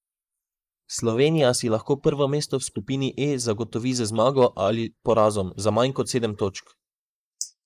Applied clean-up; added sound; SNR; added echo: neural mask model Resemble Enhance denoiser.